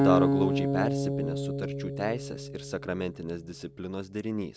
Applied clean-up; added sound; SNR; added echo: none; Acoustic guitar; -3 dB; none.